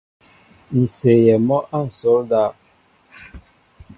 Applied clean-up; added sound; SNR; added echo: none; none; none; none.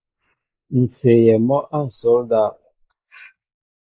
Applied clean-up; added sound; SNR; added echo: neural mask model Resemble Enhance denoiser.